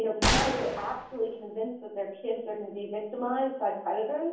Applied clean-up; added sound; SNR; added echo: none; Gunshot, gunfire; 2 dB; reverberation time 0.7 s.